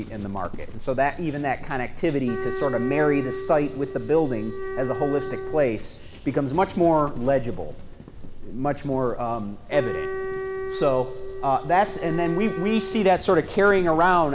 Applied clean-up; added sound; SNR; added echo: none; Wind instrument, woodwind instrument + Livestock, farm animals, working animals; 8 dB; none.